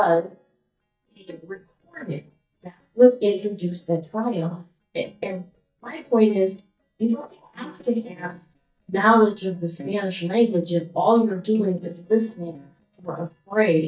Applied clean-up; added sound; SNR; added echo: neural mask model DeepFilterNet 3.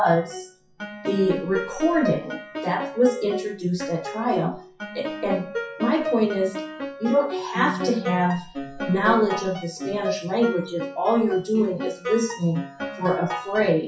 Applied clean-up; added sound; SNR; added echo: classical method WPE with log-MMSE.